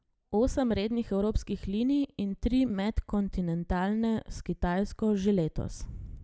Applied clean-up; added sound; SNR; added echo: none; none; none; none.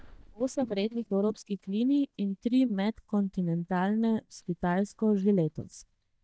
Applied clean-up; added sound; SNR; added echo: neural mask model DeepFilterNet 3.